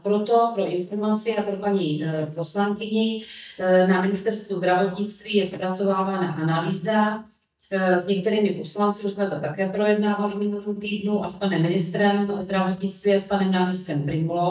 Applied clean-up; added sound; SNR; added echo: neural mask model DeepFilterNet 3.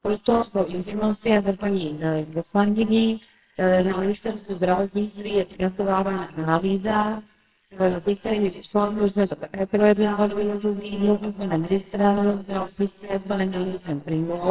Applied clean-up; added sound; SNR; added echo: neural separator model SepFormer WHAMR!.